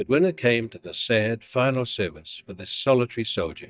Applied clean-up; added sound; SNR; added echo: neural mask model DeepFilterNet 3.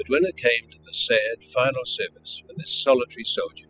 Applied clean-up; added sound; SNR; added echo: classical method spectral subtraction.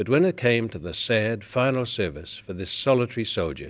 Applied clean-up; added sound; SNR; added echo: none; none; none; none.